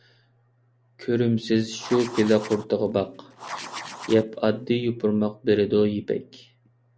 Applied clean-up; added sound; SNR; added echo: none; Writing; 14 dB; none.